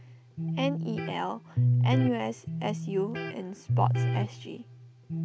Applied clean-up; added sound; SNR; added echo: none; Electric guitar; -4 dB; none.